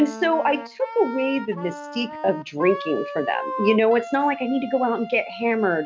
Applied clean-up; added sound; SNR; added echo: none; Wind instrument, woodwind instrument; 11 dB; none.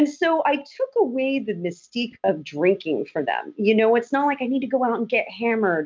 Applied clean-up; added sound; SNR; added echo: none; none; none; none.